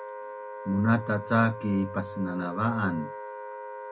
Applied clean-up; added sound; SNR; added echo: none; Wind instrument, woodwind instrument; 10 dB; none.